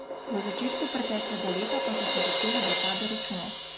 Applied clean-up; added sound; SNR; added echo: none; Crash cymbal; -5 dB; none.